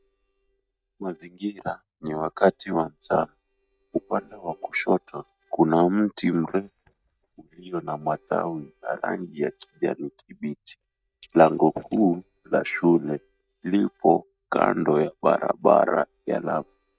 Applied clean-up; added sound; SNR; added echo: neural mask model DeepFilterNet 3.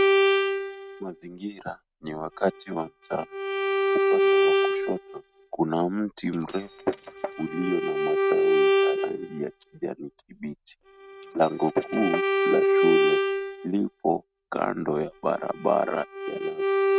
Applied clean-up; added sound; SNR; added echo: neural mask model RNNoise.